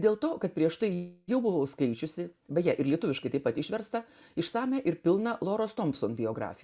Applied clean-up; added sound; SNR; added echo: none; none; none; none.